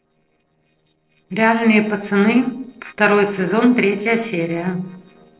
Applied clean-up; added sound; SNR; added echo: neural separator model SepFormer DNS4.